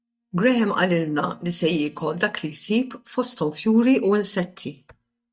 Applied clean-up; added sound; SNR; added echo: neural mask model DeepFilterNet 3.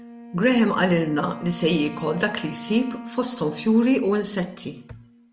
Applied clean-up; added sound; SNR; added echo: none; Wind instrument, woodwind instrument; 16 dB; none.